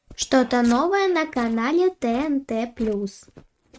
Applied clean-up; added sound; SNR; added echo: neural mask model RNNoise.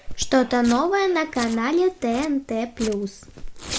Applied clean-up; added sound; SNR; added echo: none; Domestic sounds, home sounds; 16 dB; none.